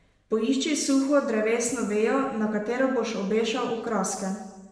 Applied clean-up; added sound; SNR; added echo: none; none; none; reverberation time 1.0 s.